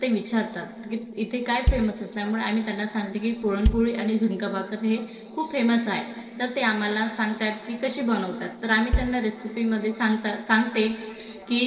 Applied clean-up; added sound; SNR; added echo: neural separator model SepFormer DNS4.